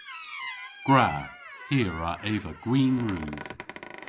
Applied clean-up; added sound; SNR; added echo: none; Squeak; 12 dB; none.